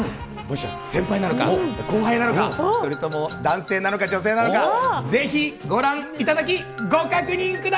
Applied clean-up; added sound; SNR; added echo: none; Bowed string instrument; 17 dB; none.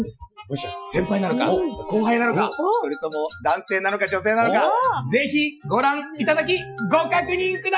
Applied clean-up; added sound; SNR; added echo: classical method Wiener filter.